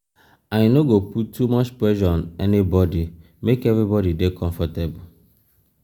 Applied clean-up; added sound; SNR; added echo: none; none; none; none.